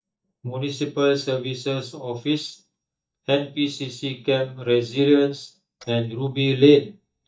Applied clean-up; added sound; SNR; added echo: neural mask model DeepFilterNet 3.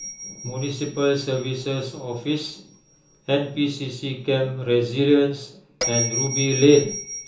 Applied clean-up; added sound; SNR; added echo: none; Bell; 11 dB; reverberation time 1.2 s.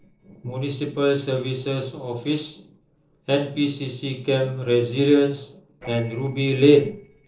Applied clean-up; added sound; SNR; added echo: neural separator model SepFormer DNS4.